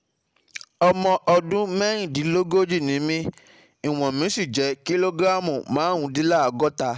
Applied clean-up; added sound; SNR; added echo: none; none; none; none.